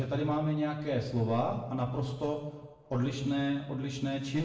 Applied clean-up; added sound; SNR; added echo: none; none; none; reverberation time 1.0 s.